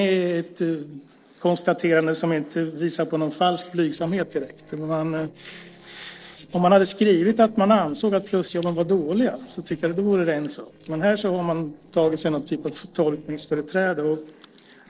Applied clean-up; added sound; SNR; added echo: neural separator model SepFormer DNS4.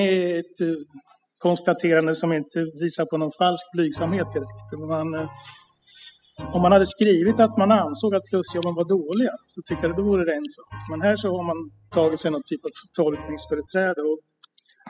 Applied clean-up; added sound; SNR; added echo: classical method spectral subtraction.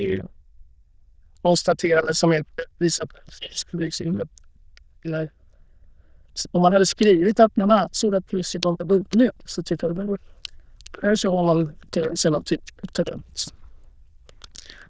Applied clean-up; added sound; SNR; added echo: neural diffusion model UNIVERSE++.